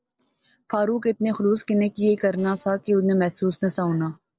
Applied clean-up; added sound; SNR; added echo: neural separator model SepFormer DNS4.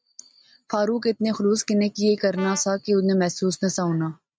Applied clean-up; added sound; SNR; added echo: neural mask model RNNoise.